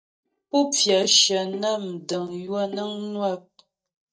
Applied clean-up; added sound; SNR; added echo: neural mask model DeepFilterNet 3.